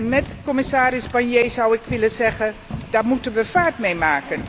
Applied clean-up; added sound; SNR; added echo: none; Train + Run; 14 dB; none.